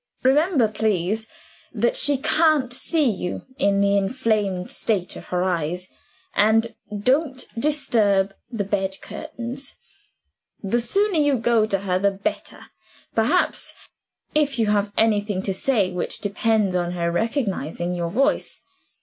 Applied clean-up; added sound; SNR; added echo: none; none; none; none.